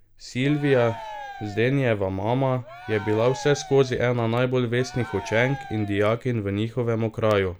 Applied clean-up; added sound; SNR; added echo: none; Cheering; 16 dB; none.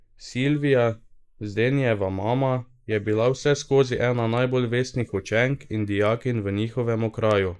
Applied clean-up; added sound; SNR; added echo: neural mask model Resemble Enhance denoiser.